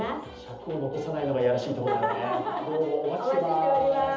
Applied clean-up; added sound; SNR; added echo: none; none; none; reverberation time 0.7 s.